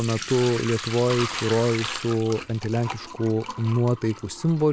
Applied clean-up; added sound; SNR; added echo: none; Sink (filling or washing) / Liquid; 11 dB; none.